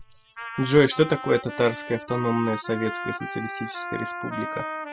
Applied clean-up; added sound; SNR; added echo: classical method spectral subtraction.